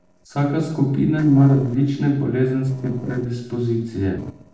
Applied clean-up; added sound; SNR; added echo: neural separator model SepFormer DNS4.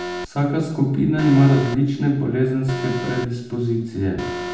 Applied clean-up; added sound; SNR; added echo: none; Alarm; 11 dB; reverberation time 0.8 s.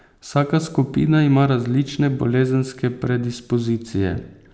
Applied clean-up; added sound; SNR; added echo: none; none; none; none.